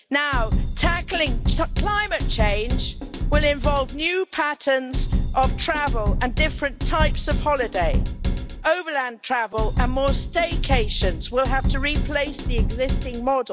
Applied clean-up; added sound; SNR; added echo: none; Drum kit; -2 dB; none.